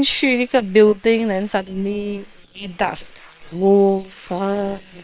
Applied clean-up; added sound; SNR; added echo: neural separator model SepFormer WHAM!.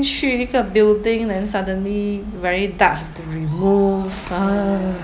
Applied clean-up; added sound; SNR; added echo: none; none; none; none.